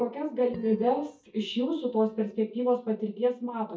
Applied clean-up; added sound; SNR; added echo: neural mask model DeepFilterNet 3.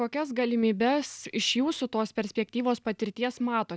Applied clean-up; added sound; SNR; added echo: none; none; none; none.